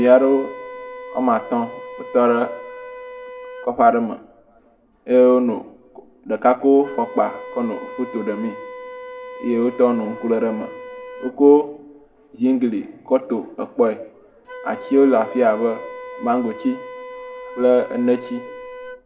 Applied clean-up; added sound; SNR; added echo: none; Wind instrument, woodwind instrument; 16 dB; reverberation time 0.6 s.